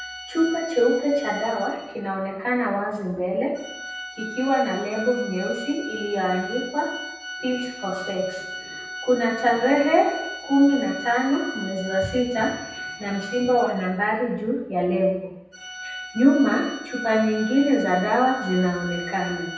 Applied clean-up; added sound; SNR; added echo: none; Organ; 13 dB; reverberation time 0.8 s.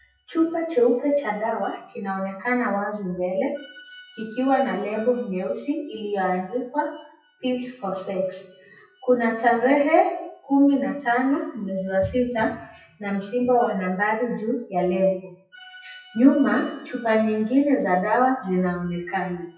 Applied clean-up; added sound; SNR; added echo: classical method WPE with log-MMSE.